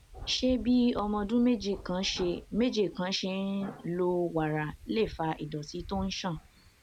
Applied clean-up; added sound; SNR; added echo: none; Wind; 18 dB; none.